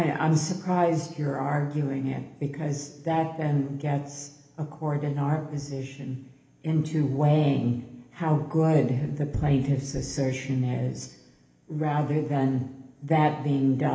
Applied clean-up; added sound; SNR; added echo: none; none; none; reverberation time 1.0 s.